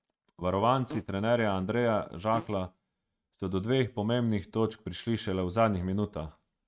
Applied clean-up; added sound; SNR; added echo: neural mask model RNNoise.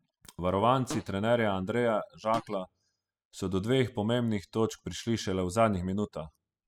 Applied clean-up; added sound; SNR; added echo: classical method spectral subtraction.